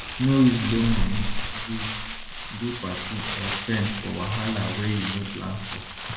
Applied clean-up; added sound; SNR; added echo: none; Crumpling, crinkling; 2 dB; reverberation time 1.0 s.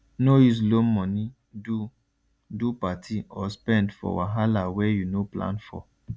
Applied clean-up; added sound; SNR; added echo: none; none; none; none.